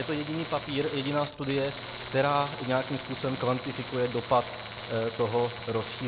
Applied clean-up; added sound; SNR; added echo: none; Tools; 10 dB; none.